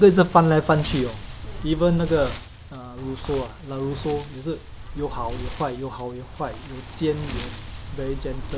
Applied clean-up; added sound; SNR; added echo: none; Wind; 10 dB; none.